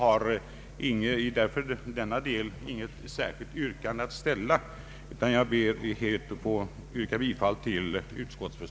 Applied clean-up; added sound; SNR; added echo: none; none; none; none.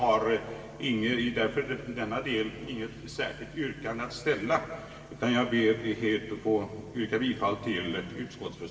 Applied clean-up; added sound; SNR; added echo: none; none; none; reverberation time 2.2 s.